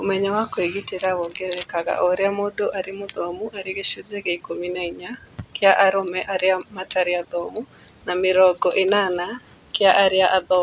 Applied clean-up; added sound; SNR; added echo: none; none; none; none.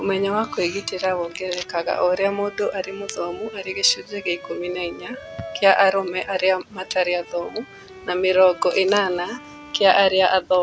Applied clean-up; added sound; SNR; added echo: none; Brass instrument + Bowed string instrument; 20 dB; none.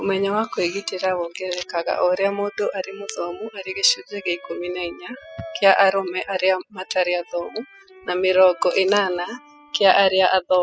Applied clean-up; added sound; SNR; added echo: classical method spectral subtraction.